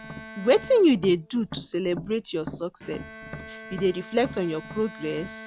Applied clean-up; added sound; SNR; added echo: none; Tap + Bowed string instrument; 15 dB; none.